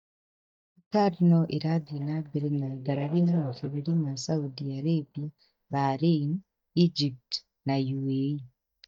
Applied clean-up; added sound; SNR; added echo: neural mask model DeepFilterNet 3.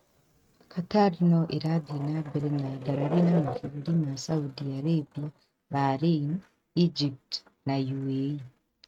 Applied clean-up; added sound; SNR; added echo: neural mask model RNNoise.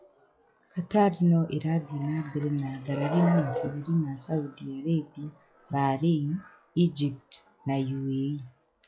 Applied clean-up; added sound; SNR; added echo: classical method log-MMSE.